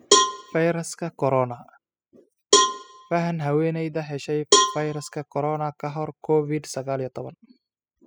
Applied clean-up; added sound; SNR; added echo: classical method spectral subtraction.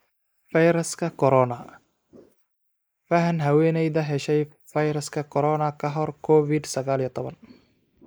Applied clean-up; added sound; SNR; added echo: neural mask model Resemble Enhance denoiser.